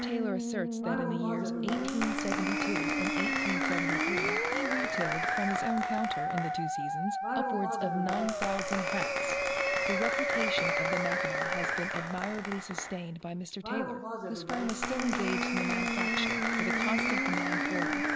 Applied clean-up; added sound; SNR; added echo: none; Applause + Musical instrument; -5 dB; none.